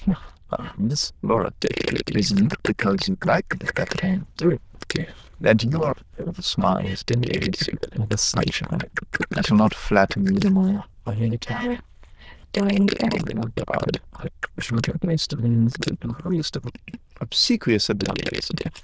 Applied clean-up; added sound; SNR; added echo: neural diffusion model UNIVERSE++.